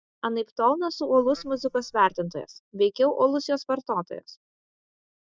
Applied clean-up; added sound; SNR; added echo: neural mask model DeepFilterNet 3.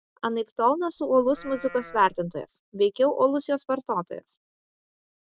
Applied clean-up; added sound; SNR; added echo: none; Livestock, farm animals, working animals; 19 dB; none.